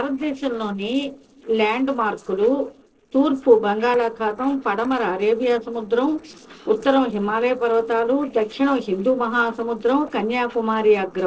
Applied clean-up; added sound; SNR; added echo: neural separator model SepFormer DNS4.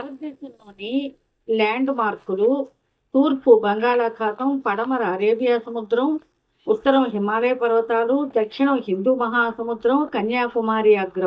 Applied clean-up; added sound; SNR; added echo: neural mask model DeepFilterNet 3.